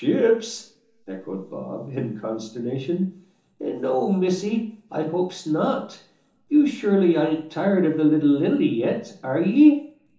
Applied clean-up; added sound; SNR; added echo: none; none; none; reverberation time 1.2 s.